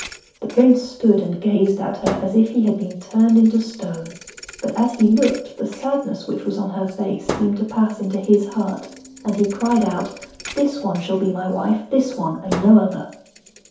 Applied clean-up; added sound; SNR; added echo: none; Thump, thud; 16 dB; reverberation time 0.5 s.